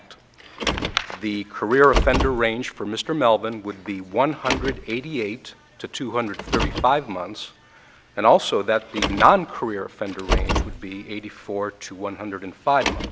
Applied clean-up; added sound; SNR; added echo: none; Car; 6 dB; none.